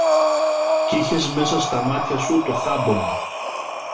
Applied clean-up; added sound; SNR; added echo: none; Breathing; -2 dB; reverberation time 0.3 s.